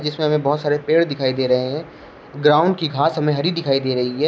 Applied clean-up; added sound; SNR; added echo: none; none; none; none.